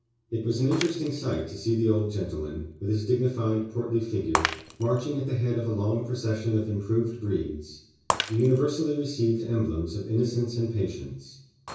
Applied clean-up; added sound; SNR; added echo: none; Shatter; 12 dB; reverberation time 0.6 s.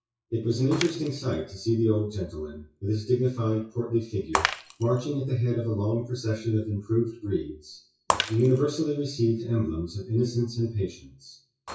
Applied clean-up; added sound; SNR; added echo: classical method WPE with log-MMSE.